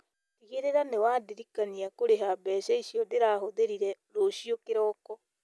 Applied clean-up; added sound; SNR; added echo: none; none; none; none.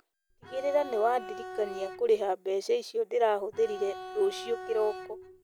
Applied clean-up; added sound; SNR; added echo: none; Bowed string instrument; 12 dB; none.